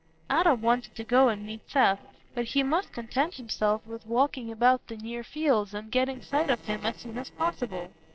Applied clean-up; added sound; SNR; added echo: neural separator model SepFormer DNS4.